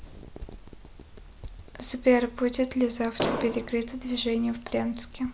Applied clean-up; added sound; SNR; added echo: none; Explosion; 1 dB; none.